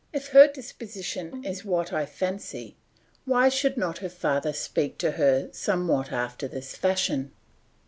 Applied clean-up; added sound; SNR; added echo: none; Bowed string instrument; 18 dB; none.